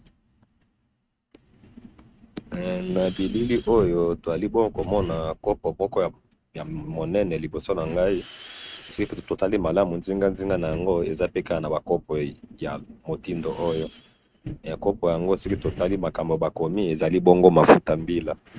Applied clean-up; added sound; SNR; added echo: neural mask model RNNoise.